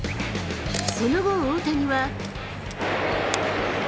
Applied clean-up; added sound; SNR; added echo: none; Camera; 14 dB; none.